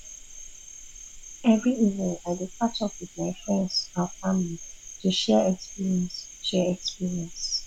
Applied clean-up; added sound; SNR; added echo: none; Cricket; 16 dB; none.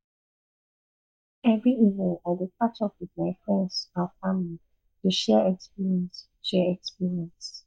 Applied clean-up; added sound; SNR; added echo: neural mask model DeepFilterNet 3.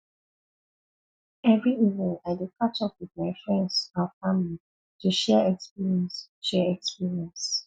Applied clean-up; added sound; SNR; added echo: none; none; none; none.